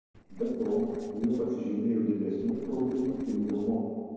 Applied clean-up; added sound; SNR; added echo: neural separator model SepFormer DNS4.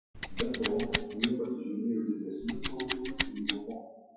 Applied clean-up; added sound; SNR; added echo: classical method WPE with log-MMSE.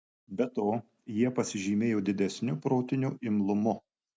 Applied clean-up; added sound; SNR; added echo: none; none; none; none.